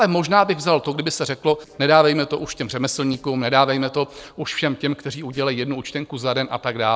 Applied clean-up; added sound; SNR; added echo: neural separator model SepFormer DNS4.